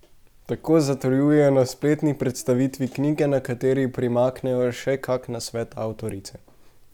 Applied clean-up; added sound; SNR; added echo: none; none; none; none.